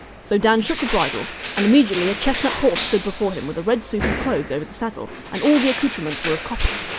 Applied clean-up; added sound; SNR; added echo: none; Crushing; 4 dB; none.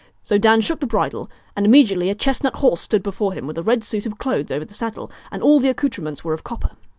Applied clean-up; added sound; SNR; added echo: none; none; none; none.